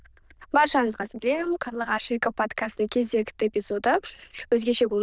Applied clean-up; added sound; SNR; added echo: neural diffusion model UNIVERSE++.